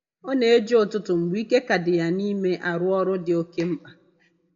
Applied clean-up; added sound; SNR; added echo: none; none; none; reverberation time 0.8 s.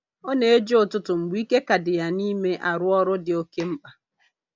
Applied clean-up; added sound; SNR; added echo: none; none; none; none.